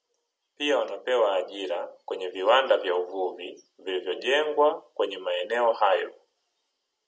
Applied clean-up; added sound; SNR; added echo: none; none; none; none.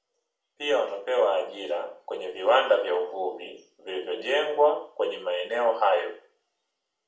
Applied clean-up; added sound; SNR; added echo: none; none; none; reverberation time 0.4 s.